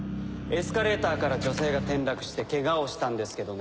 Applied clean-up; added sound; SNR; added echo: none; none; none; none.